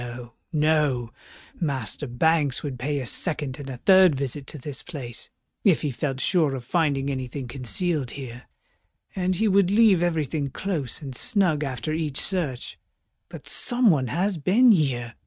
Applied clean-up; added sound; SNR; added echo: neural mask model RNNoise.